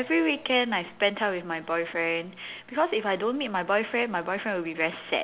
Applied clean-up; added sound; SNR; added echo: none; none; none; none.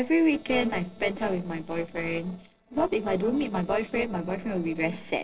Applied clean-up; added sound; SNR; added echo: neural separator model SepFormer DNS4.